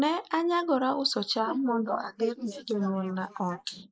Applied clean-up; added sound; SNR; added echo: neural mask model Resemble Enhance denoiser.